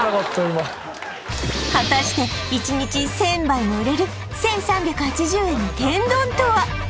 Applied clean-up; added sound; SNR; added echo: none; none; none; none.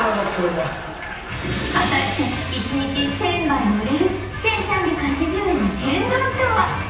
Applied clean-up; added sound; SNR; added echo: none; Frying (food); 17 dB; reverberation time 0.9 s.